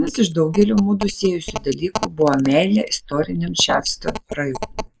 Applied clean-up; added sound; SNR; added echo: neural mask model Resemble Enhance denoiser.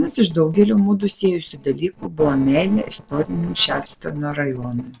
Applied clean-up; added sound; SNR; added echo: neural separator model SepFormer DNS4.